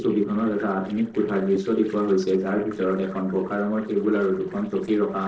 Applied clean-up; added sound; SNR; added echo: neural separator model SepFormer DNS4.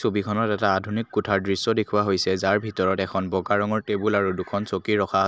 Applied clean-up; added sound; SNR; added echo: none; none; none; none.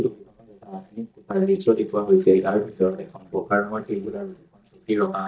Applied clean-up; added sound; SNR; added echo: neural mask model DeepFilterNet 3.